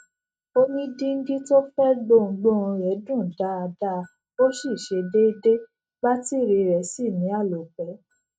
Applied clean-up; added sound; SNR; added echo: neural mask model RNNoise.